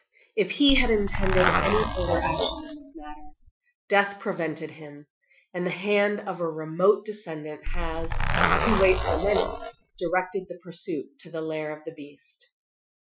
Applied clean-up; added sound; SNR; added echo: classical method Wiener filter.